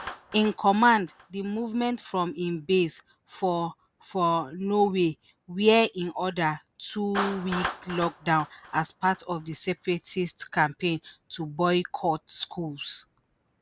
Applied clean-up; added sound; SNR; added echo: none; Clapping; 16 dB; none.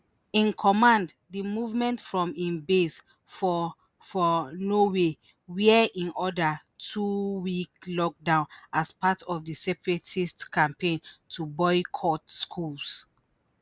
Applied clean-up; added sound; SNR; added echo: none; none; none; none.